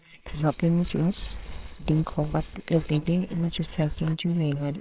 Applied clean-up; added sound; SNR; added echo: neural separator model SepFormer WHAMR!.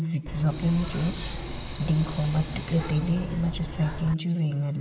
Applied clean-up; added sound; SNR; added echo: none; Hiss; 7 dB; reverberation time 1.9 s.